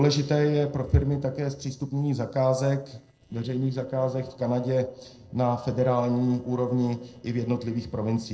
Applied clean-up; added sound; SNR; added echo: neural separator model SepFormer DNS4.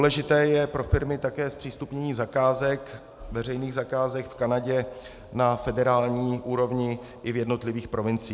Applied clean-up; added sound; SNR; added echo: none; none; none; none.